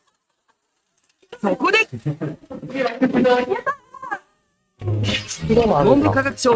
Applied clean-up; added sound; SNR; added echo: neural mask model RNNoise.